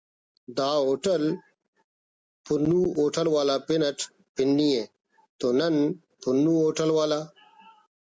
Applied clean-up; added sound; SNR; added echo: none; none; none; none.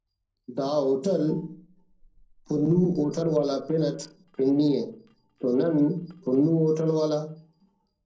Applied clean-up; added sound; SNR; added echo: neural separator model SepFormer DNS4.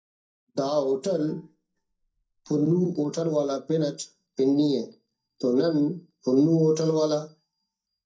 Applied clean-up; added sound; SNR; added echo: neural mask model DeepFilterNet 3.